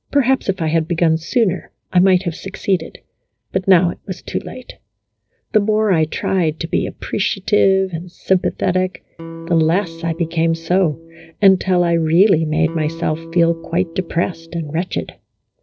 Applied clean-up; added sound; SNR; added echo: neural separator model SepFormer DNS4.